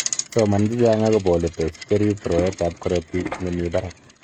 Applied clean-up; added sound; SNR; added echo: neural mask model RNNoise.